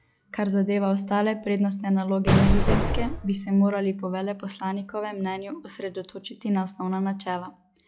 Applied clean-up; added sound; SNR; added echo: classical method log-MMSE.